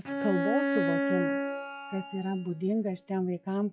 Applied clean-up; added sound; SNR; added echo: classical method log-MMSE.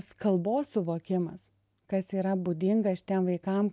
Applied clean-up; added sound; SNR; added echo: none; none; none; none.